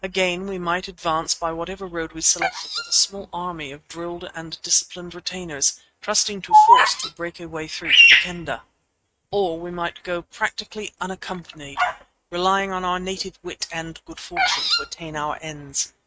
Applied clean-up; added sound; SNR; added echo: neural mask model RNNoise.